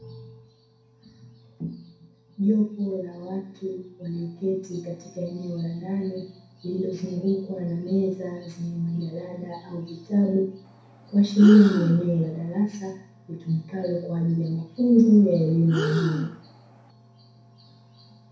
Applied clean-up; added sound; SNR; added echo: none; Breathing; 10 dB; reverberation time 0.6 s.